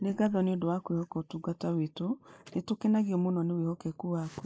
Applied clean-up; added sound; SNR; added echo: neural mask model Resemble Enhance denoiser.